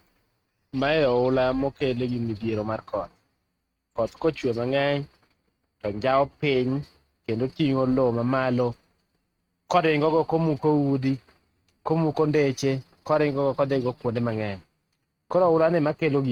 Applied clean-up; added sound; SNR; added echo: neural mask model RNNoise.